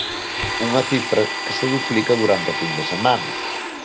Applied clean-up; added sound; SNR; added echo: none; Domestic sounds, home sounds; 3 dB; none.